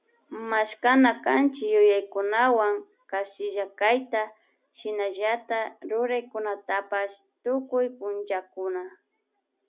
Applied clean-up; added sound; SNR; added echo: none; none; none; none.